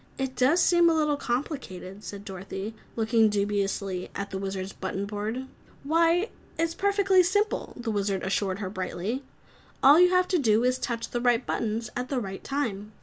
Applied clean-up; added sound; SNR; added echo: none; none; none; none.